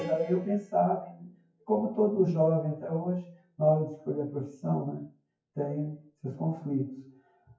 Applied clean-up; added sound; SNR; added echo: classical method WPE with log-MMSE.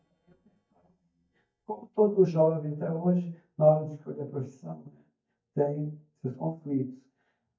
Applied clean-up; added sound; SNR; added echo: neural mask model DeepFilterNet 3.